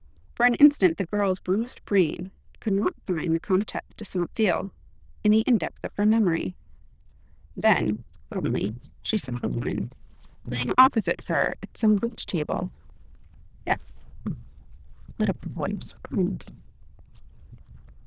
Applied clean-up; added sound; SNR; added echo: neural diffusion model UNIVERSE++.